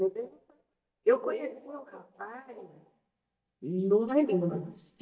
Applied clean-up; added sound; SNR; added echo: neural mask model DeepFilterNet 3.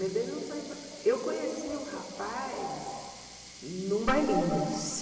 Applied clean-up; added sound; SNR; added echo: none; Sink (filling or washing); 16 dB; reverberation time 2.8 s.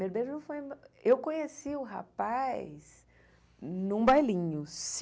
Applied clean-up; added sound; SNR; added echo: none; none; none; none.